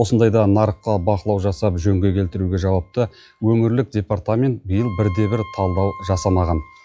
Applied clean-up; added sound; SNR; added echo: classical method log-MMSE.